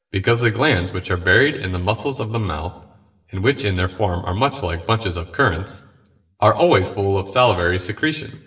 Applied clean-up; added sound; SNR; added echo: none; none; none; reverberation time 0.8 s.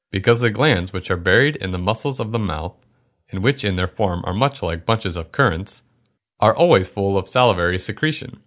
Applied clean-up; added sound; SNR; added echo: none; none; none; none.